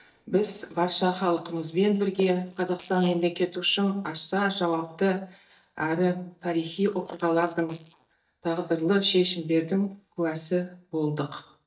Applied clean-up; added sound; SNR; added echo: neural mask model DeepFilterNet 3.